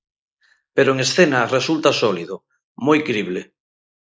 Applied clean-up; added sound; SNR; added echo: neural mask model Resemble Enhance denoiser.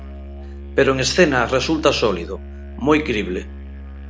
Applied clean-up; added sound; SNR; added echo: none; Musical instrument; 13 dB; none.